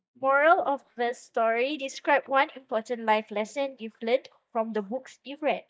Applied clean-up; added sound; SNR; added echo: neural mask model DeepFilterNet 3.